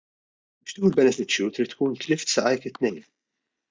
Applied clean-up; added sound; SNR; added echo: neural mask model DeepFilterNet 3.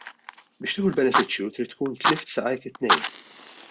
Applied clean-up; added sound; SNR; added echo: none; Fire; 0 dB; none.